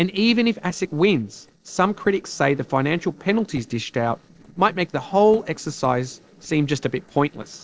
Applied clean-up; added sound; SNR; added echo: neural separator model SepFormer DNS4.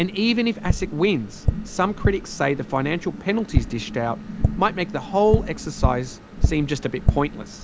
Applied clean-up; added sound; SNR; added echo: none; Tap; 2 dB; none.